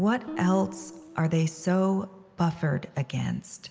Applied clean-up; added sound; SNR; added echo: none; Guitar; 14 dB; none.